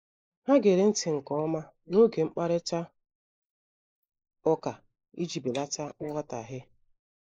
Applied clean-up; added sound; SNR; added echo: neural mask model Resemble Enhance denoiser.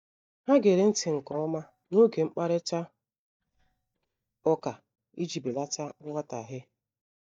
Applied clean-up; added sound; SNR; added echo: neural mask model DeepFilterNet 3.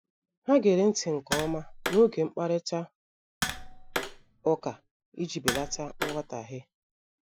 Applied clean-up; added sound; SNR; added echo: classical method Wiener filter.